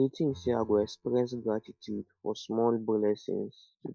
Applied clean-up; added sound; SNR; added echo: neural mask model DeepFilterNet 3.